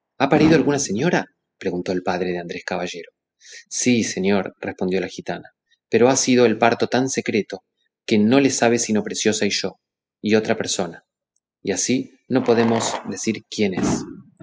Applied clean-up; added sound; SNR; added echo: classical method spectral subtraction.